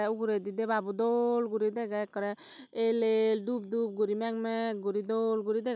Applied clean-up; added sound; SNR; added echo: none; none; none; none.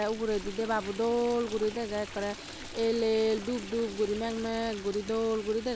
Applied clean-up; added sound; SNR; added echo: none; Stream; 13 dB; none.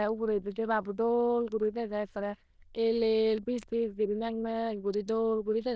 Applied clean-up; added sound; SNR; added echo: neural diffusion model UNIVERSE++.